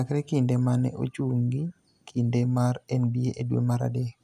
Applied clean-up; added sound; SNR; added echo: none; none; none; none.